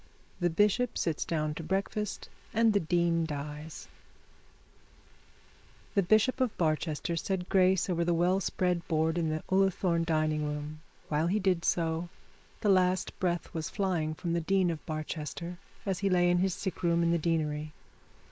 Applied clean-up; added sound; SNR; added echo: neural mask model Resemble Enhance denoiser.